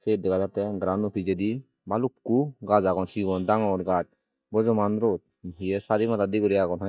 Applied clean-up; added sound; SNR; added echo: neural mask model DeepFilterNet 3.